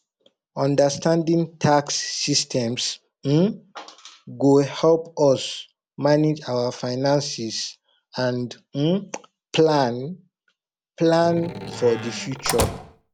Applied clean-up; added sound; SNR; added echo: none; Slam; 7 dB; none.